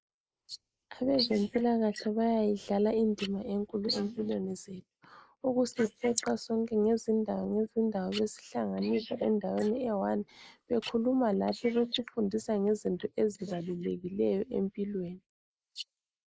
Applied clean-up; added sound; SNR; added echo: neural mask model Resemble Enhance denoiser.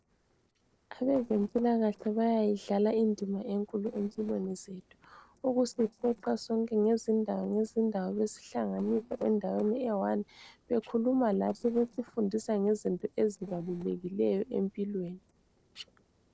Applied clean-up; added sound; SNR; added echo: neural separator model SepFormer DNS4.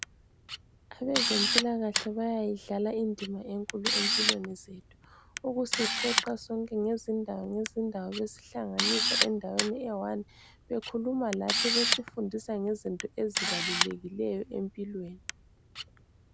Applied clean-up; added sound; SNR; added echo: none; Camera; 0 dB; none.